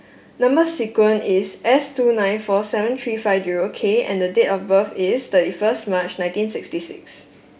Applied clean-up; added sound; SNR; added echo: none; none; none; none.